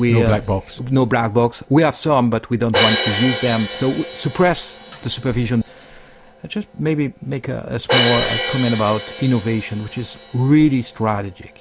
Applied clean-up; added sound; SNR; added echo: none; Crash cymbal; 8 dB; none.